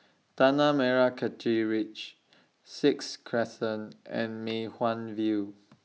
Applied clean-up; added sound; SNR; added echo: none; none; none; none.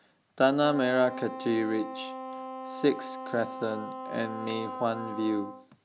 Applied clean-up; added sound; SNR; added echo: none; Wind instrument, woodwind instrument; 10 dB; none.